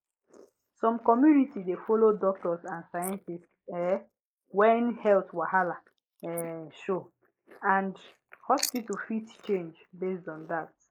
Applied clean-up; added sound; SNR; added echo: neural mask model Resemble Enhance denoiser.